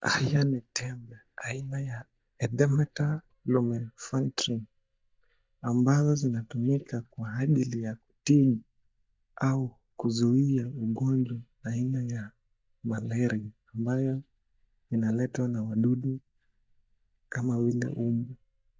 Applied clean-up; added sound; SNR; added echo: neural mask model DeepFilterNet 3.